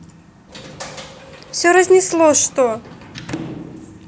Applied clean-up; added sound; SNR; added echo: none; Sliding door / Slam; 16 dB; none.